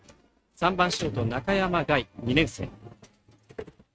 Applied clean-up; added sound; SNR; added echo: neural mask model RNNoise.